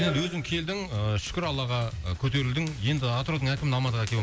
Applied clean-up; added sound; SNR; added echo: none; Run; 15 dB; none.